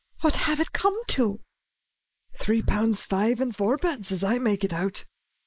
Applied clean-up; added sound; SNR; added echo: neural mask model Resemble Enhance denoiser.